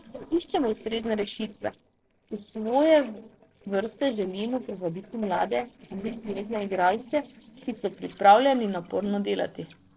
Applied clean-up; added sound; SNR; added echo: neural separator model SepFormer DNS4.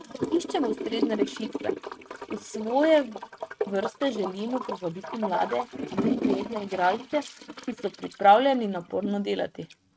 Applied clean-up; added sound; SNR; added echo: neural mask model RNNoise.